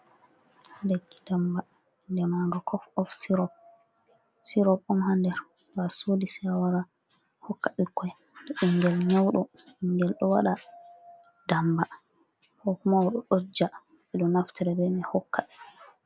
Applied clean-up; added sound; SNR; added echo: none; none; none; none.